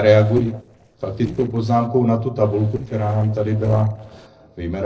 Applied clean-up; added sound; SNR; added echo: neural separator model SepFormer DNS4.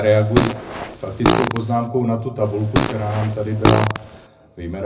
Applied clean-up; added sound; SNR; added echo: none; Fart; 0 dB; reverberation time 0.4 s.